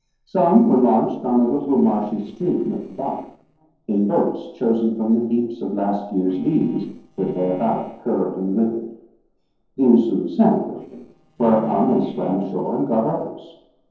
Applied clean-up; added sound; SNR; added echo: neural separator model SepFormer DNS4.